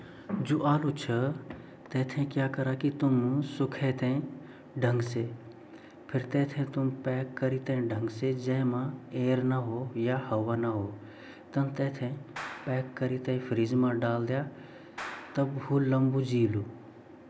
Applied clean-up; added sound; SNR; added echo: none; Clapping; 17 dB; none.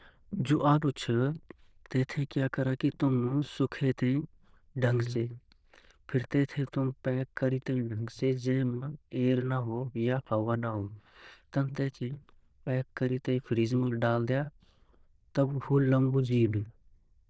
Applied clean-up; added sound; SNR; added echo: neural diffusion model UNIVERSE++.